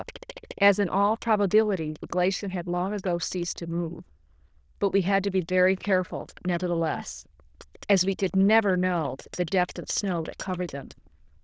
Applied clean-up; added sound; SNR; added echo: neural diffusion model UNIVERSE++.